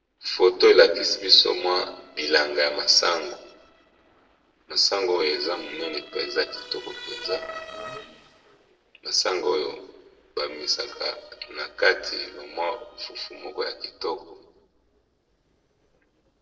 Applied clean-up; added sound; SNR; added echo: neural separator model SepFormer DNS4.